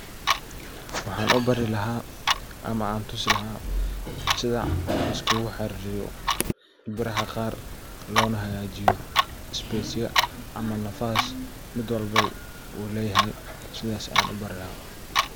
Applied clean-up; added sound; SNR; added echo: none; Clock; -2 dB; none.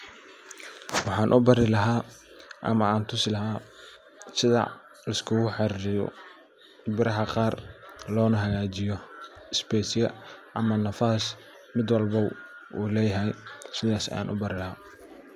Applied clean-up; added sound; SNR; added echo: none; none; none; none.